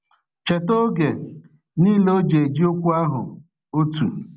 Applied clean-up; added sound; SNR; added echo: none; none; none; none.